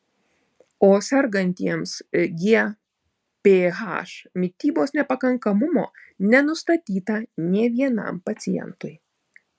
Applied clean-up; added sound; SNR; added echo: none; none; none; none.